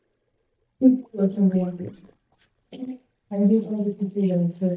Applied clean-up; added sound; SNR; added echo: neural mask model DeepFilterNet 3.